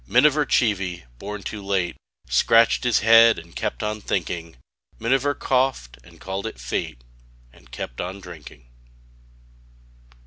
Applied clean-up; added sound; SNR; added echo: none; none; none; none.